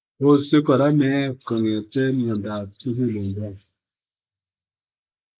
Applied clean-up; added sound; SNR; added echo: neural mask model Resemble Enhance denoiser.